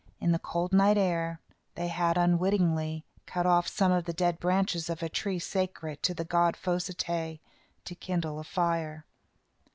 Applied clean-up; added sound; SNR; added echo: none; none; none; none.